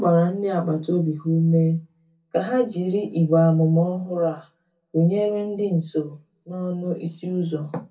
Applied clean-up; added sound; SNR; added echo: none; none; none; reverberation time 0.3 s.